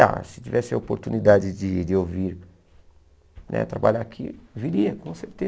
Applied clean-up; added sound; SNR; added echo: none; none; none; none.